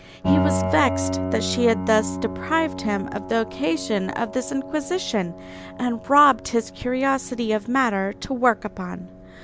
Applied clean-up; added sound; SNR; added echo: none; Piano; 6 dB; none.